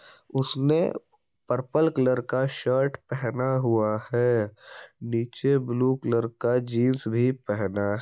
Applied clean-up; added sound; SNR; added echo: none; none; none; none.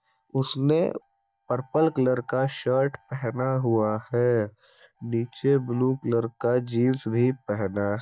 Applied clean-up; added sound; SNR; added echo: neural mask model DeepFilterNet 3.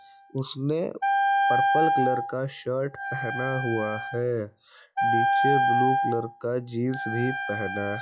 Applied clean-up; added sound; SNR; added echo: classical method log-MMSE.